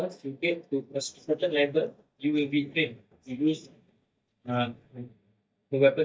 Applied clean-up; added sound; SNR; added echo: neural mask model DeepFilterNet 3.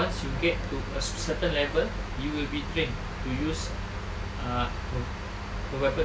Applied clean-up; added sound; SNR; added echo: none; none; none; none.